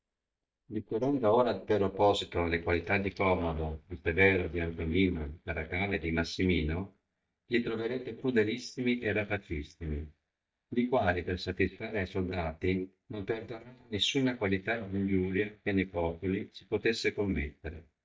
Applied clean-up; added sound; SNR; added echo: neural mask model DeepFilterNet 3.